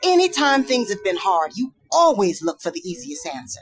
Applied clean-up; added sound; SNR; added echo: classical method Wiener filter.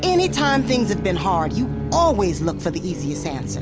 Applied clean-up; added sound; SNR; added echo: none; Bowed string instrument; 12 dB; none.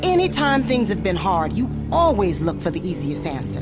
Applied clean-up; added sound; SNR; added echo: none; none; none; none.